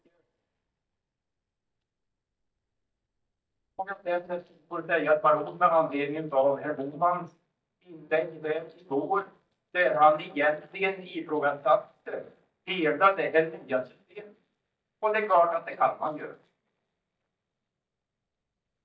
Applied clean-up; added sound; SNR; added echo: neural mask model DeepFilterNet 3.